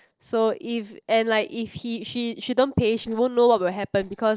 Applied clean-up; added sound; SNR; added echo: neural separator model SepFormer DNS4.